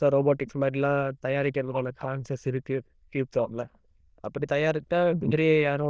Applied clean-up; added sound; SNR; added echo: neural diffusion model UNIVERSE++.